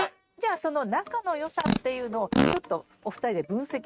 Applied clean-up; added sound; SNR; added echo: neural mask model RNNoise.